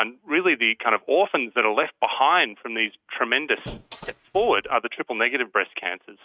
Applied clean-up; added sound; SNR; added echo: neural mask model RNNoise.